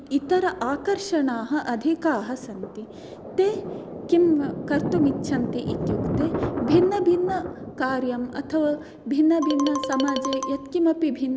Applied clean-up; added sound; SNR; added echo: none; Thunder + Marimba, xylophone; 7 dB; none.